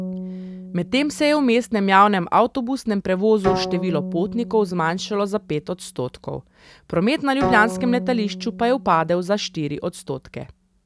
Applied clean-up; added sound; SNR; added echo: none; Bowed string instrument; 10 dB; none.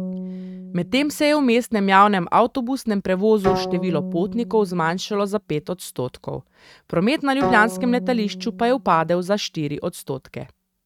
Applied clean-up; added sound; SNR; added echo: neural mask model RNNoise.